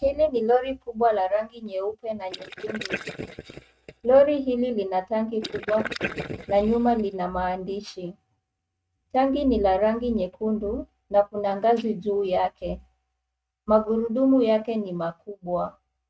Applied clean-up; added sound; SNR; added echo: neural mask model RNNoise.